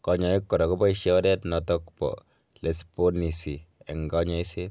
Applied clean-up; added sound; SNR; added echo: none; none; none; none.